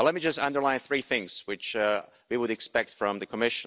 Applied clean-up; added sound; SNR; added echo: none; none; none; none.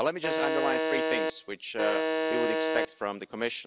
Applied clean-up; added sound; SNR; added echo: none; Alarm; -3 dB; none.